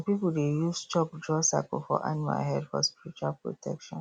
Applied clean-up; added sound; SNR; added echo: none; none; none; none.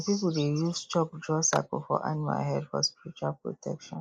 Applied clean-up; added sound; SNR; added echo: neural mask model Resemble Enhance denoiser.